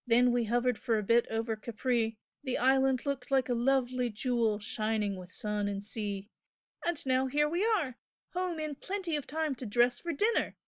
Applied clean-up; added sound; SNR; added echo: none; none; none; none.